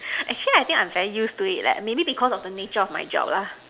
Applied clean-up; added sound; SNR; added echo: none; none; none; none.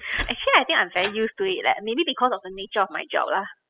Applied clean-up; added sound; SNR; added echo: classical method spectral subtraction.